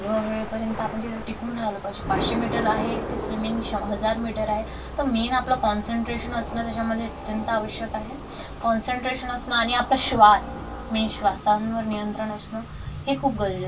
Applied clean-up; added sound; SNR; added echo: none; Thunder / Rain; 10 dB; reverberation time 0.2 s.